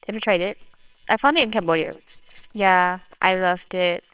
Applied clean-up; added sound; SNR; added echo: neural separator model SepFormer WHAMR!.